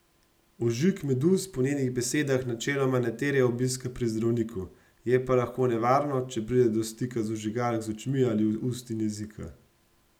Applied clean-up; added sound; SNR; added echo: none; none; none; none.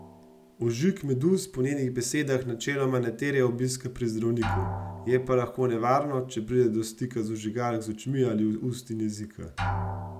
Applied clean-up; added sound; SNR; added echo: none; Drum; 11 dB; none.